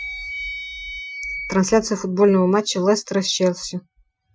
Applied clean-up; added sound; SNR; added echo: classical method Wiener filter.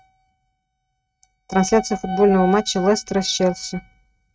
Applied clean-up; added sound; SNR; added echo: neural mask model RNNoise.